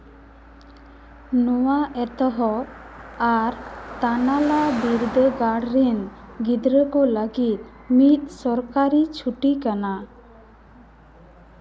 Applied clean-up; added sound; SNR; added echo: none; Car passing by; 17 dB; none.